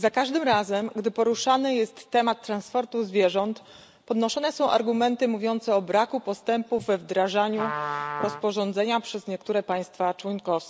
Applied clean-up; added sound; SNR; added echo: none; Trumpet; 10 dB; none.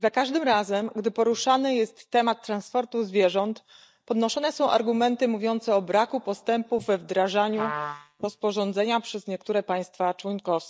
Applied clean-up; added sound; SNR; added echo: neural mask model DeepFilterNet 3.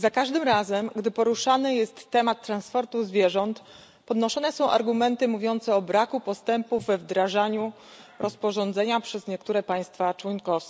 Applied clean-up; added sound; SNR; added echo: none; none; none; none.